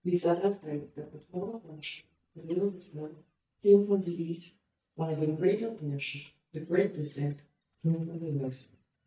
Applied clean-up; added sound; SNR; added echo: neural mask model DeepFilterNet 3.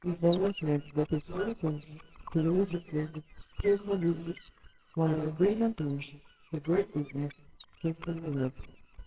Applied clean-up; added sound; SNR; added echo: neural separator model SepFormer WHAMR!.